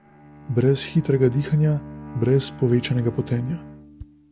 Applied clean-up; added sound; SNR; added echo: none; Bowed string instrument; 16 dB; none.